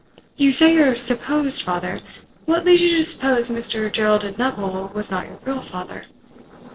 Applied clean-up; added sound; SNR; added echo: neural separator model SepFormer DNS4.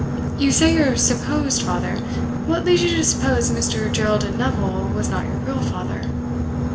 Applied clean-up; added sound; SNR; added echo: none; Boat, Water vehicle; 0 dB; reverberation time 0.6 s.